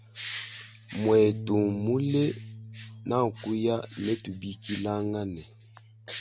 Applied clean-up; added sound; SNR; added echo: none; Bass guitar; 14 dB; none.